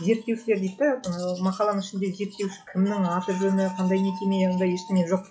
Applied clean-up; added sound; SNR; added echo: classical method log-MMSE.